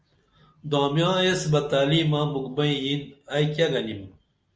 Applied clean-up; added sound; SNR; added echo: none; none; none; none.